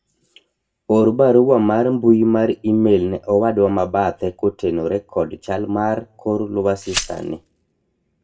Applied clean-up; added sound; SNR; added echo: none; Glass; 13 dB; reverberation time 0.1 s.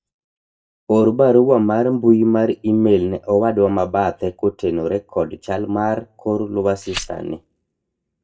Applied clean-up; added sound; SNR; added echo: neural mask model DeepFilterNet 3.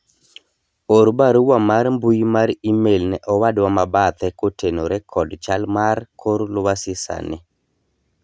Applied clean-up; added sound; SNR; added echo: none; none; none; none.